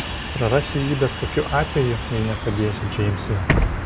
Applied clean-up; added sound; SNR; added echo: none; Bus; 2 dB; none.